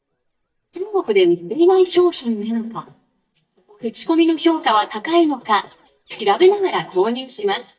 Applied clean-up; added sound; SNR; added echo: neural mask model DeepFilterNet 3.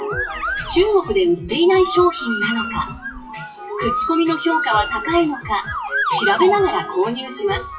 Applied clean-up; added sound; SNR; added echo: classical method WPE with log-MMSE.